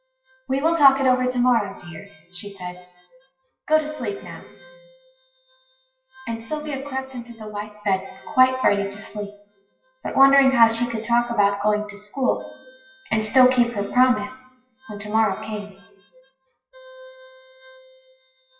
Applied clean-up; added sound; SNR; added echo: classical method WPE with log-MMSE.